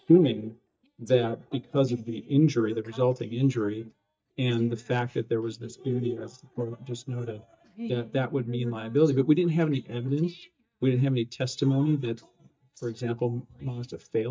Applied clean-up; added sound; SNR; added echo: neural mask model DeepFilterNet 3.